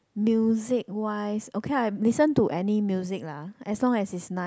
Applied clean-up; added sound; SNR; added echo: none; none; none; none.